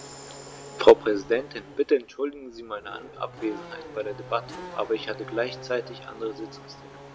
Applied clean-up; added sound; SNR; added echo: none; Race car, auto racing / Accelerating, revving, vroom; 16 dB; none.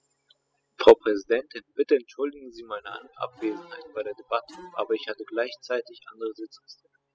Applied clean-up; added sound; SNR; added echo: classical method spectral subtraction.